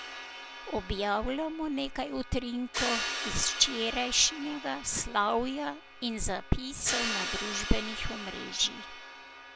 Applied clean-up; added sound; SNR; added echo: none; Crash cymbal; 7 dB; none.